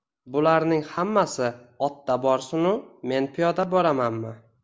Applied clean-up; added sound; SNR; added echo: none; none; none; none.